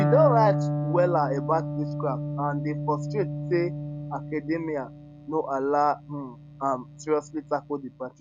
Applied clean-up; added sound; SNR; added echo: none; Electric guitar; 4 dB; none.